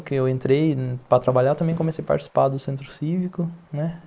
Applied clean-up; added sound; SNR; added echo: neural mask model Resemble Enhance denoiser.